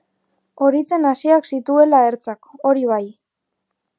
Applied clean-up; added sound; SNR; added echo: none; none; none; none.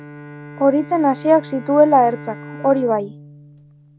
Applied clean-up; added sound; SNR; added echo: none; Bowed string instrument; 17 dB; none.